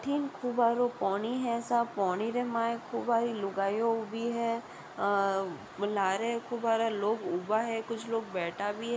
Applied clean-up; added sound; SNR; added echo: none; none; none; none.